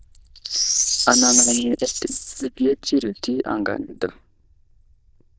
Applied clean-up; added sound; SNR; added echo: neural diffusion model UNIVERSE++.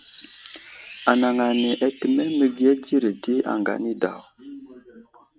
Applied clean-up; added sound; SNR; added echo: neural mask model RNNoise.